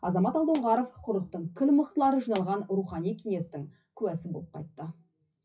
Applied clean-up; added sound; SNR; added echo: classical method WPE with log-MMSE.